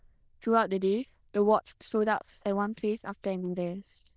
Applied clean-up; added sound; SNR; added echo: neural diffusion model UNIVERSE++.